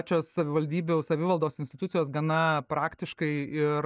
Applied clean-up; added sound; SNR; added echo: neural mask model DeepFilterNet 3.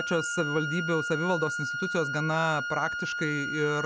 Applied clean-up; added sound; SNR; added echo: none; Wind instrument, woodwind instrument; 3 dB; none.